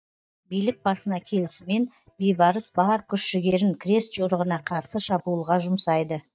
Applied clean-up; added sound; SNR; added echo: neural mask model DeepFilterNet 3.